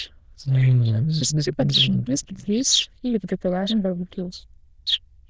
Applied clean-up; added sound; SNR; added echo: neural diffusion model UNIVERSE++.